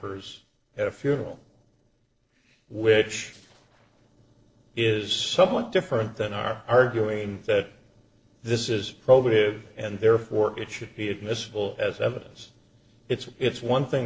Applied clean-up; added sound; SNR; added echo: neural separator model SepFormer DNS4.